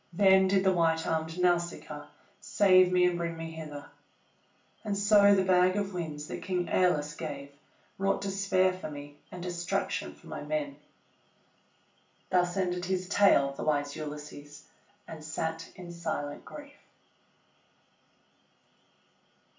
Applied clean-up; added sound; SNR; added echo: none; none; none; reverberation time 0.3 s.